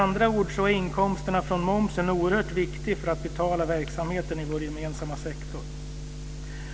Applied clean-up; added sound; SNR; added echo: none; none; none; none.